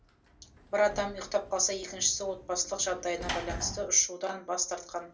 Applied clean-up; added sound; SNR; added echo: none; Sliding door / Slam; 13 dB; reverberation time 0.3 s.